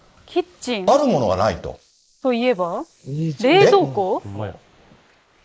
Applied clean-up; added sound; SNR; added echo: neural mask model Resemble Enhance denoiser.